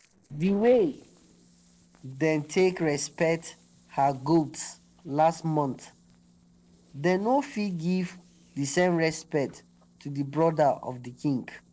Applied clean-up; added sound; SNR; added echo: neural separator model SepFormer DNS4.